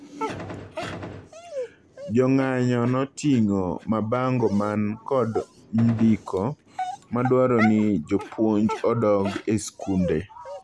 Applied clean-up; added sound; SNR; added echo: none; Gunshot, gunfire + Dog; 13 dB; none.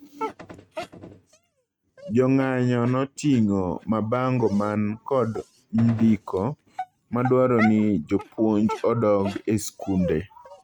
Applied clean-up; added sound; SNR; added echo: neural mask model RNNoise.